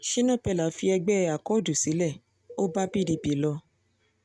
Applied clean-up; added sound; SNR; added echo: neural mask model RNNoise.